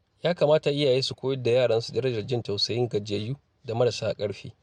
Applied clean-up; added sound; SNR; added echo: none; none; none; none.